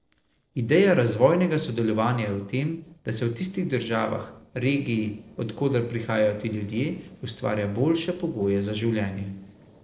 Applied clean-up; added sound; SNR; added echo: neural separator model SepFormer DNS4.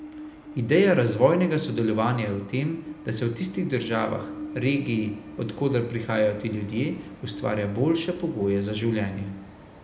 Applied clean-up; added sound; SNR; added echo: none; Train; 14 dB; reverberation time 0.7 s.